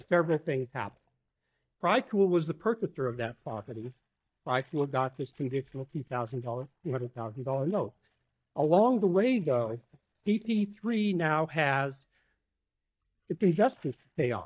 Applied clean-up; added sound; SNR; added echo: neural mask model DeepFilterNet 3.